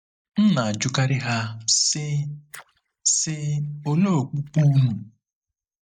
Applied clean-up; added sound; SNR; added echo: neural mask model DeepFilterNet 3.